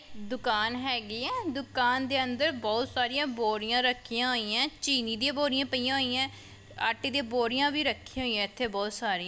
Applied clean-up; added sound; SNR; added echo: none; none; none; none.